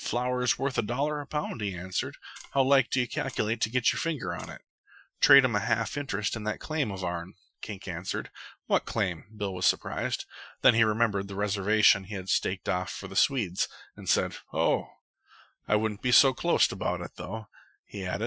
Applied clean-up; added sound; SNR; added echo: classical method Wiener filter.